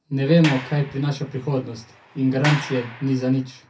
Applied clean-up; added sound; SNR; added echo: none; Sliding door; 12 dB; reverberation time 0.3 s.